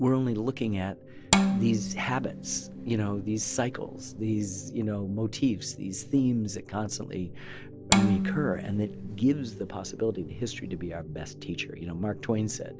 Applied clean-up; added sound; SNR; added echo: none; Bowed string instrument; 1 dB; none.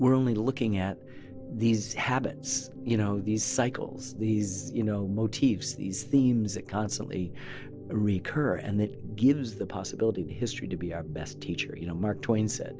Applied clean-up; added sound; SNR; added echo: none; none; none; none.